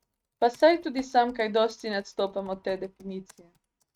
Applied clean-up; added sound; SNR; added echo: neural mask model RNNoise.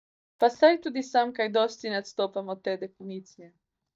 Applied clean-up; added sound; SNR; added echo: neural mask model DeepFilterNet 3.